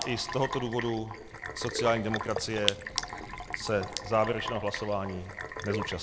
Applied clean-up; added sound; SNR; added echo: none; Sink (filling or washing); 5 dB; none.